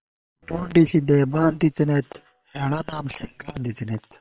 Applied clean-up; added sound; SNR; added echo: neural separator model SepFormer WHAM!.